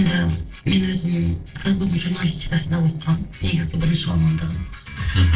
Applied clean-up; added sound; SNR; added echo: neural separator model SepFormer DNS4.